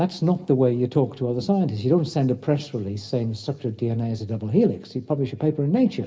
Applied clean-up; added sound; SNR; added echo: none; none; none; reverberation time 0.9 s.